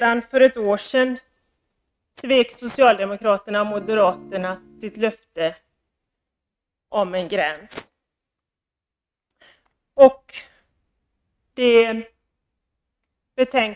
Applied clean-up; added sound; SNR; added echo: neural mask model RNNoise.